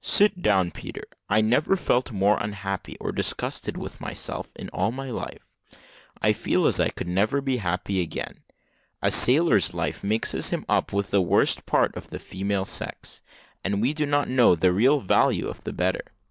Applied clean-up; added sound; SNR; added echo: none; none; none; none.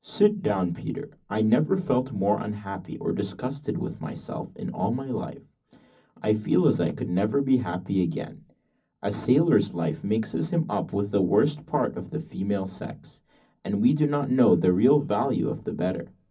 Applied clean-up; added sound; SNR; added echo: none; none; none; reverberation time 0.4 s.